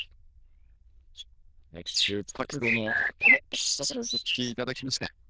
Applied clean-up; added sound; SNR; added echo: neural diffusion model UNIVERSE++.